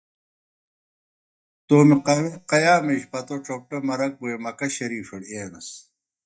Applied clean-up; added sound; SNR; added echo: neural mask model DeepFilterNet 3.